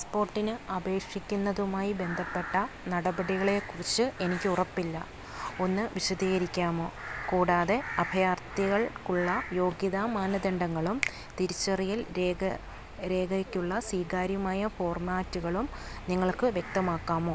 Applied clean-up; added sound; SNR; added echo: none; Finger snapping; 13 dB; none.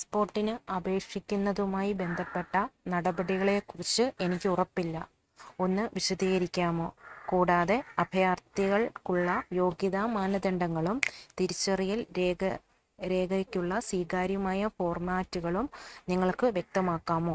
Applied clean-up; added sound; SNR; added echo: neural mask model RNNoise.